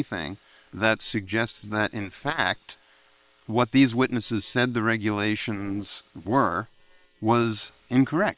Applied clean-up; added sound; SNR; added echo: neural separator model SepFormer WHAM!.